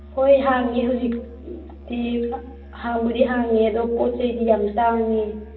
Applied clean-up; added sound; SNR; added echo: none; Musical instrument; 19 dB; reverberation time 0.8 s.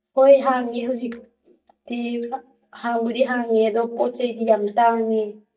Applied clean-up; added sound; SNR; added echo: neural mask model DeepFilterNet 3.